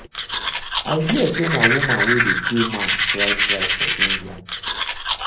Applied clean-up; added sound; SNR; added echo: none; Domestic sounds, home sounds; -4 dB; reverberation time 0.6 s.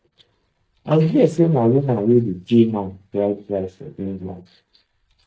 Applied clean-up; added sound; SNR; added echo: neural mask model DeepFilterNet 3.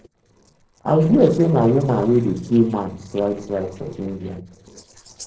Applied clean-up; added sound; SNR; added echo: neural separator model SepFormer DNS4.